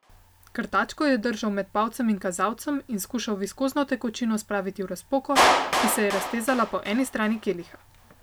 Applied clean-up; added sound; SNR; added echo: none; Clapping; 4 dB; none.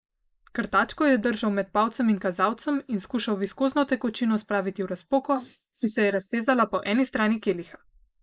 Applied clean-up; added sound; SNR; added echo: neural mask model Resemble Enhance denoiser.